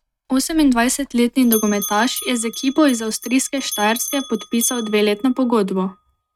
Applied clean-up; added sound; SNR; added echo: neural mask model RNNoise.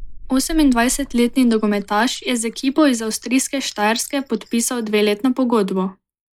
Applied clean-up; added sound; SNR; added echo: neural mask model Resemble Enhance denoiser.